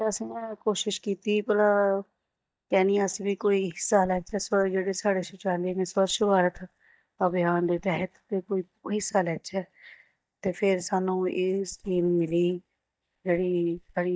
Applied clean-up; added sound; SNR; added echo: neural mask model DeepFilterNet 3.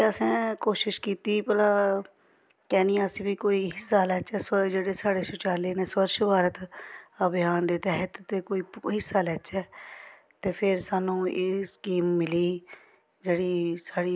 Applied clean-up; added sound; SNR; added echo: none; none; none; none.